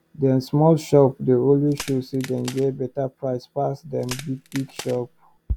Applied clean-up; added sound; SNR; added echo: none; Crack; 18 dB; none.